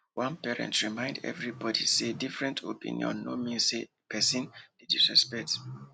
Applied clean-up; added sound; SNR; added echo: none; none; none; none.